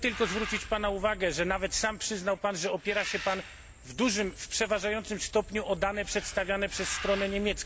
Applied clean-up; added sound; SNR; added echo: none; Bird; 11 dB; none.